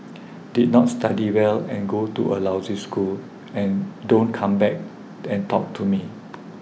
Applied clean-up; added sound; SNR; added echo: none; none; none; none.